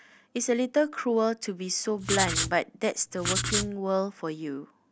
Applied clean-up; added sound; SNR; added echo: none; Writing; 1 dB; none.